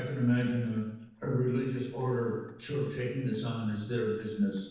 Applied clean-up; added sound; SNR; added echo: neural separator model SepFormer DNS4.